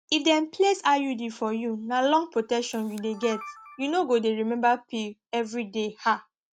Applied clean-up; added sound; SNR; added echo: none; Camera; 19 dB; none.